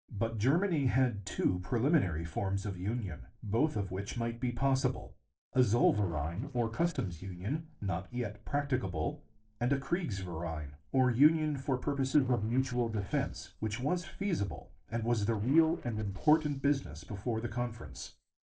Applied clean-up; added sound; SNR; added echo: neural separator model SepFormer DNS4.